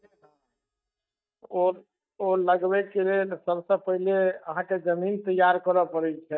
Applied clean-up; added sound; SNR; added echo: neural mask model DeepFilterNet 3.